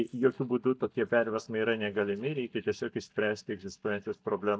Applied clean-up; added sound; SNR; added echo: neural mask model DeepFilterNet 3.